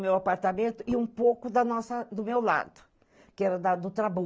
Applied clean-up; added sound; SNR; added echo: none; none; none; none.